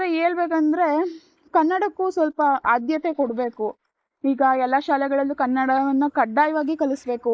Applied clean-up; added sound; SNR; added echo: neural mask model Resemble Enhance denoiser.